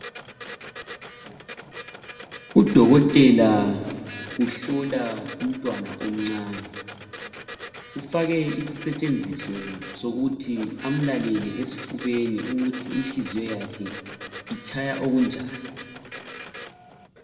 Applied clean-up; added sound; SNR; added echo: none; Printer; 15 dB; reverberation time 1.7 s.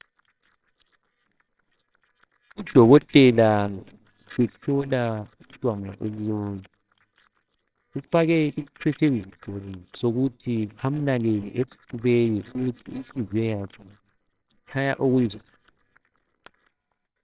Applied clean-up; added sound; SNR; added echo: neural separator model SepFormer WHAMR!.